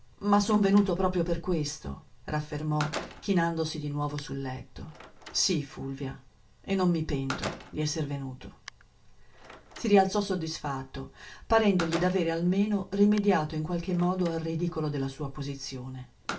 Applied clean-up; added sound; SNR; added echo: none; Slam; 16 dB; reverberation time 0.2 s.